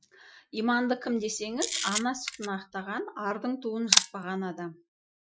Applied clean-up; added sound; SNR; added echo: classical method Wiener filter.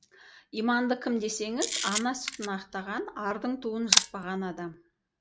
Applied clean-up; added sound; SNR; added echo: none; Camera; 1 dB; none.